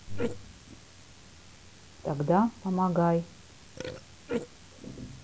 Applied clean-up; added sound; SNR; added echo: none; Burping, eructation; 10 dB; none.